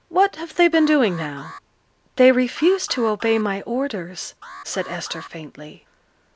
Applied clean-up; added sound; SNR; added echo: none; Alarm; 19 dB; none.